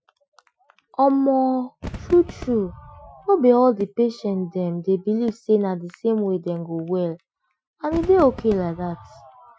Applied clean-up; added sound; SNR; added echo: classical method Wiener filter.